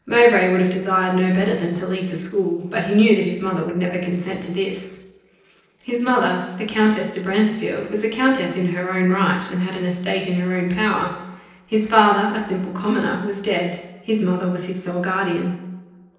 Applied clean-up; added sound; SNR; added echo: neural separator model SepFormer DNS4.